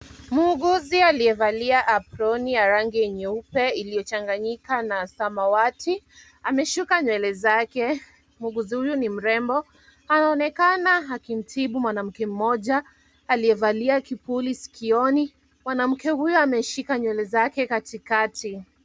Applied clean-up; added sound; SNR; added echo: none; none; none; none.